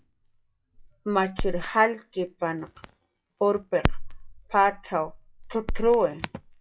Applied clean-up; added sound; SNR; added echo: classical method log-MMSE.